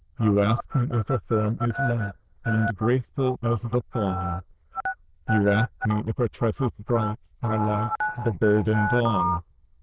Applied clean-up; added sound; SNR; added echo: neural diffusion model UNIVERSE++.